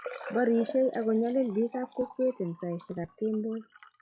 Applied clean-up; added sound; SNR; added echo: classical method log-MMSE.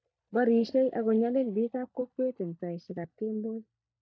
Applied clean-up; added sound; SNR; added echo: neural mask model DeepFilterNet 3.